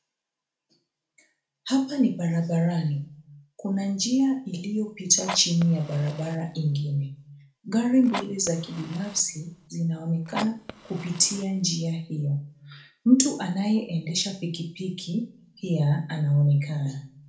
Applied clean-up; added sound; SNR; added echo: none; Fire; 14 dB; reverberation time 0.4 s.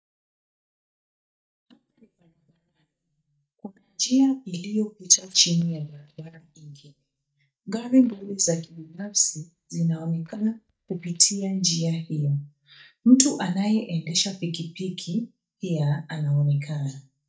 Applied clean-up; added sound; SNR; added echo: neural mask model DeepFilterNet 3.